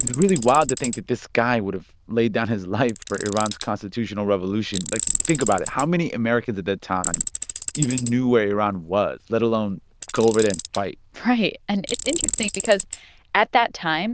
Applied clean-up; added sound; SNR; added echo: neural diffusion model UNIVERSE++.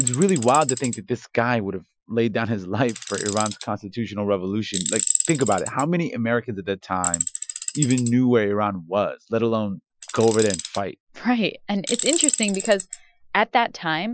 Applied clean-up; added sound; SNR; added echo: classical method Wiener filter.